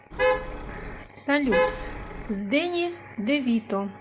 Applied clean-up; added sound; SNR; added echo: none; Traffic noise, roadway noise / Vehicle horn, car horn, honking; -1 dB; none.